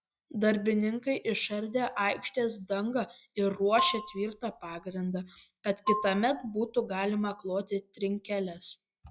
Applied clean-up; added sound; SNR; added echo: classical method log-MMSE.